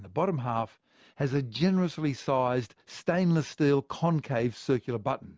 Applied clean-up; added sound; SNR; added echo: none; none; none; none.